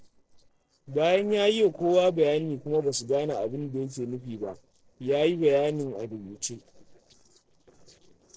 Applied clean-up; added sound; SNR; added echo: neural separator model SepFormer DNS4.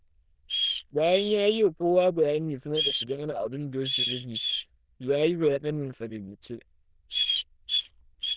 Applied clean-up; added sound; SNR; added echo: neural diffusion model UNIVERSE++.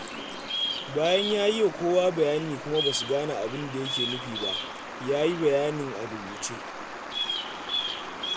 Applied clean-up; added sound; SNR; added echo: none; Bird vocalization, bird call, bird song; 5 dB; none.